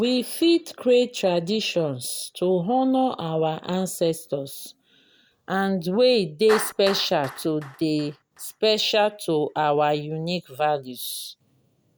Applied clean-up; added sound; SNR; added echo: none; Clapping; 19 dB; none.